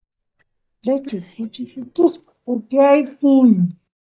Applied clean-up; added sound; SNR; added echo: neural mask model DeepFilterNet 3.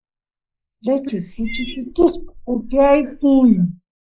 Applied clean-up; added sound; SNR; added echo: neural mask model Resemble Enhance denoiser.